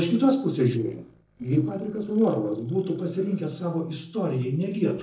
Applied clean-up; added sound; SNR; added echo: neural separator model SepFormer DNS4.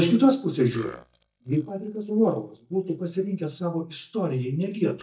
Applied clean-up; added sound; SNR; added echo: neural mask model DeepFilterNet 3.